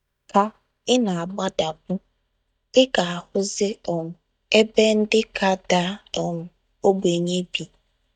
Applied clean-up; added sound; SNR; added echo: neural mask model DeepFilterNet 3.